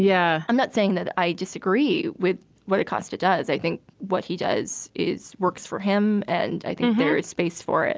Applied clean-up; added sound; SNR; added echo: none; none; none; none.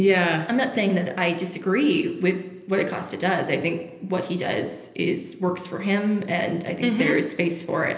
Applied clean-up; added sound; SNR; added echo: none; none; none; reverberation time 0.8 s.